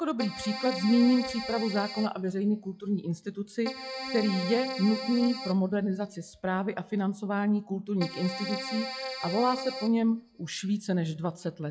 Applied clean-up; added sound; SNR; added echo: classical method log-MMSE.